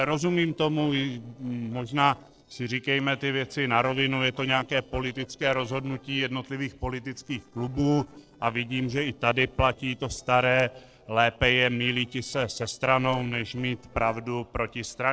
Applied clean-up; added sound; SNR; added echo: neural separator model SepFormer DNS4.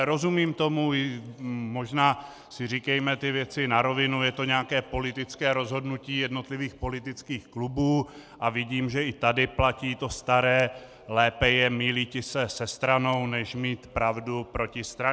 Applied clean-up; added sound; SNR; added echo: none; none; none; none.